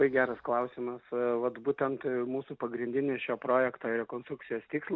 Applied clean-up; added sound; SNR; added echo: none; none; none; none.